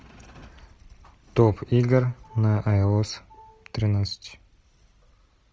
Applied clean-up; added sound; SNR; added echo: none; none; none; none.